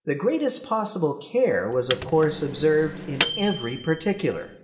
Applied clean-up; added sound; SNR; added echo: none; Microwave oven; 6 dB; reverberation time 1.3 s.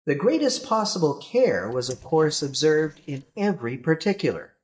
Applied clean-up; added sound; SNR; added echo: neural mask model DeepFilterNet 3.